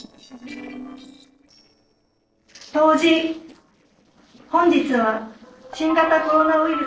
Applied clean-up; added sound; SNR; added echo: neural separator model SepFormer DNS4.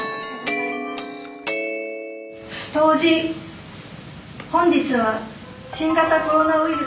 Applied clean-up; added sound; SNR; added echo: none; none; none; none.